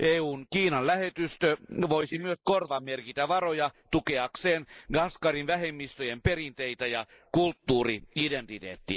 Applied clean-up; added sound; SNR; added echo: neural mask model Resemble Enhance denoiser.